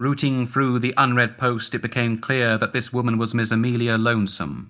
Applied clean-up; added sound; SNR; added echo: none; none; none; none.